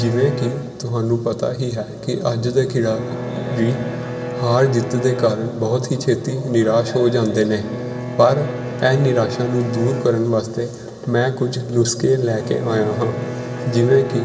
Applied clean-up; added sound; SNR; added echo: none; Bowed string instrument; 10 dB; reverberation time 2.4 s.